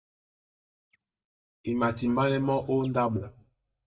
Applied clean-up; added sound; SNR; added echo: neural mask model DeepFilterNet 3.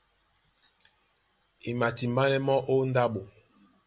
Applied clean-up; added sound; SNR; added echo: none; none; none; none.